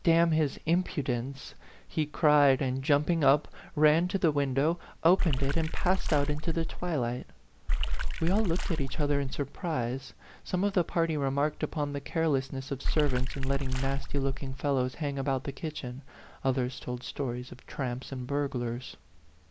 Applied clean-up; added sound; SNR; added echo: none; Water / Splash, splatter; -5 dB; none.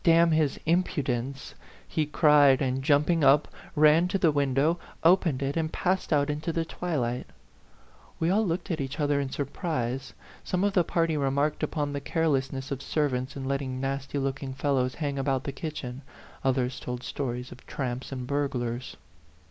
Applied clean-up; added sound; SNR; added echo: none; none; none; none.